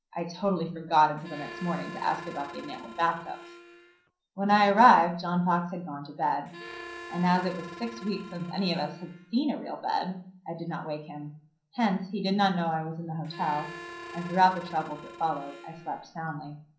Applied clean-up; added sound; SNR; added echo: none; Harmonica; 15 dB; reverberation time 0.6 s.